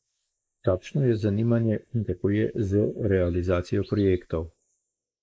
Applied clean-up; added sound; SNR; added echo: neural mask model Resemble Enhance denoiser.